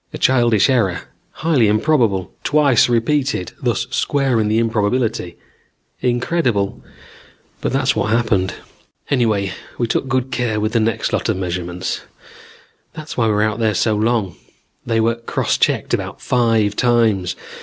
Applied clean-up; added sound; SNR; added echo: none; none; none; none.